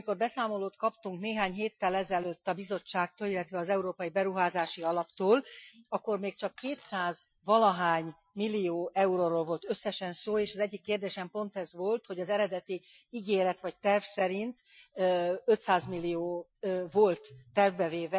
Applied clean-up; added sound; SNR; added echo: classical method Wiener filter.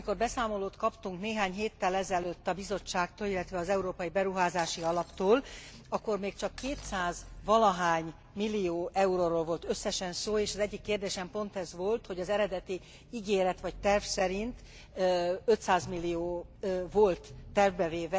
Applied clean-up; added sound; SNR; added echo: none; Engine + Shatter; 19 dB; none.